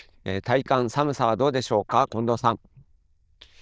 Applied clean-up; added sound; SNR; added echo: neural diffusion model UNIVERSE++.